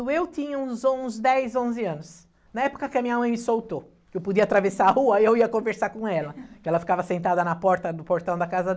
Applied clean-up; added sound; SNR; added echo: none; none; none; none.